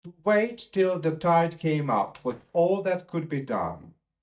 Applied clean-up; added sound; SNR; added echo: neural mask model DeepFilterNet 3.